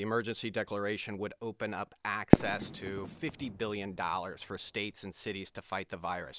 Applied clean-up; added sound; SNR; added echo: none; Fireworks; -2 dB; none.